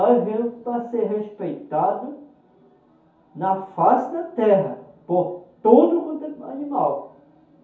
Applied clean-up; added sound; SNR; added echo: none; none; none; reverberation time 0.6 s.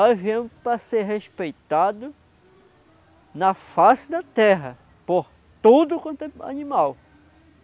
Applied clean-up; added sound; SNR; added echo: none; none; none; none.